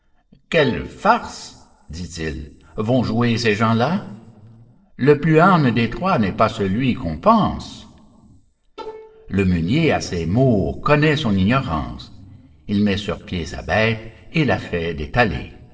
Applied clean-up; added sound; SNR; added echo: neural separator model SepFormer DNS4.